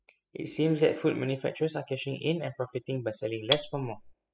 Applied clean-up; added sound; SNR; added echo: classical method spectral subtraction.